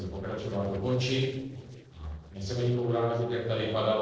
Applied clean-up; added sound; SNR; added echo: neural separator model SepFormer DNS4.